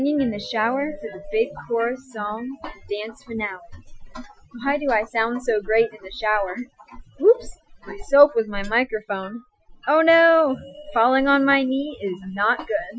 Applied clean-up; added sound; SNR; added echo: classical method Wiener filter.